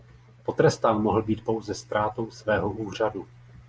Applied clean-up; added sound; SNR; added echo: none; none; none; none.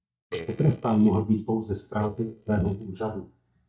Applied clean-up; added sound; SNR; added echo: neural mask model DeepFilterNet 3.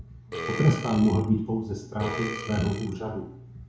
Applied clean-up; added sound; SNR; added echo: none; Burping, eructation; 11 dB; reverberation time 0.6 s.